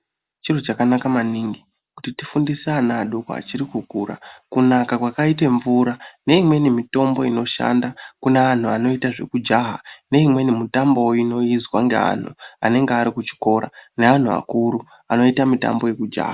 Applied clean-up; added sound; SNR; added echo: none; none; none; none.